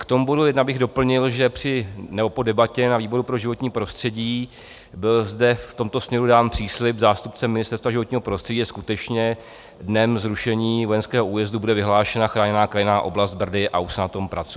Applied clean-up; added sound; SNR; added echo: none; none; none; none.